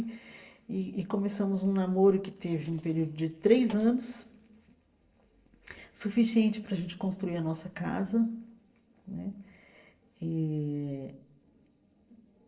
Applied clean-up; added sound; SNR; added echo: neural separator model SepFormer DNS4.